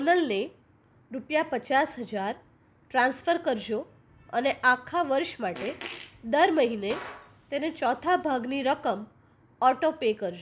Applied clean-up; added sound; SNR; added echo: none; Fart; 17 dB; none.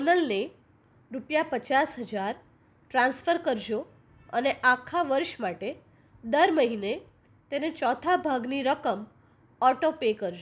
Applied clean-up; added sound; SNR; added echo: none; none; none; none.